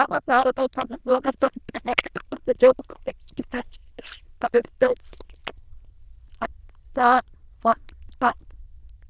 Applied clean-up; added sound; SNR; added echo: neural diffusion model UNIVERSE++.